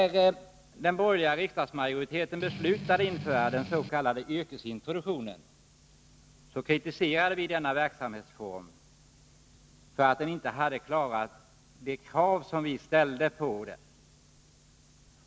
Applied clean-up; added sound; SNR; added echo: none; Strum; 8 dB; none.